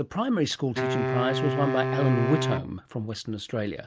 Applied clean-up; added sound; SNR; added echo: none; Wind instrument, woodwind instrument; 2 dB; none.